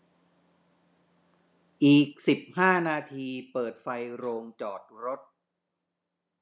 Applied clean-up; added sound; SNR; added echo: none; none; none; none.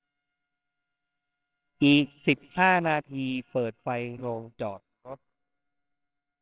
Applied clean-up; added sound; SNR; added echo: neural separator model SepFormer WHAMR!.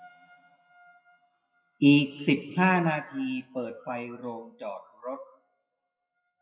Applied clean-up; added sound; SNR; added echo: classical method WPE with log-MMSE.